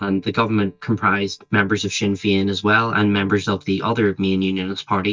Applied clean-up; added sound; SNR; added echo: neural mask model DeepFilterNet 3.